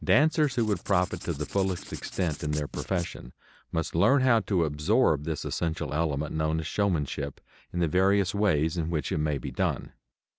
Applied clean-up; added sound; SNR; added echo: none; Writing; 17 dB; none.